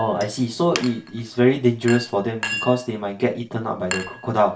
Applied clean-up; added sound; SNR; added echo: none; Chink, clink; 12 dB; reverberation time 0.3 s.